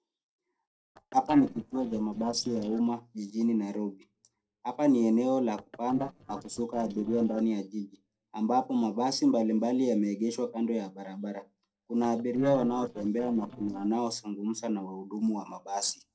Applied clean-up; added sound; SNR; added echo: neural separator model SepFormer DNS4.